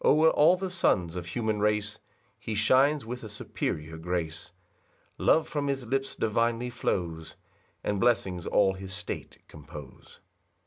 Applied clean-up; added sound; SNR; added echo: none; none; none; none.